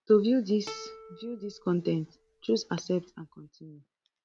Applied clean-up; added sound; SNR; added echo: none; Plucked string instrument; 19 dB; none.